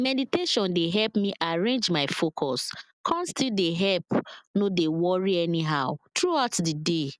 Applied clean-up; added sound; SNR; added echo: none; none; none; none.